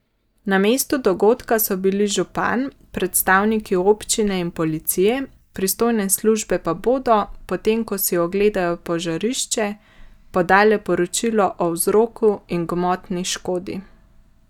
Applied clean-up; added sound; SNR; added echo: neural mask model DeepFilterNet 3.